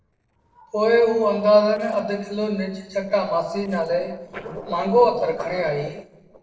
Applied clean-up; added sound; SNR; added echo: neural separator model SepFormer DNS4.